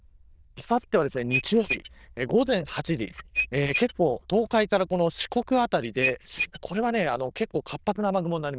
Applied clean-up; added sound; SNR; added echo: neural diffusion model UNIVERSE++.